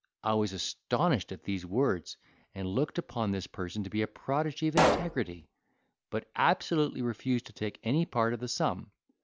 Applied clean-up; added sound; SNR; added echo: none; Explosion; -1 dB; none.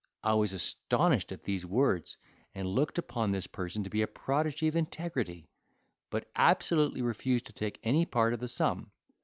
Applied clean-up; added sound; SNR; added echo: none; none; none; none.